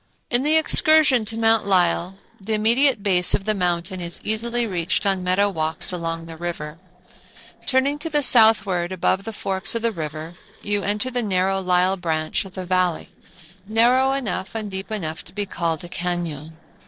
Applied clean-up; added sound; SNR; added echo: neural separator model SepFormer DNS4.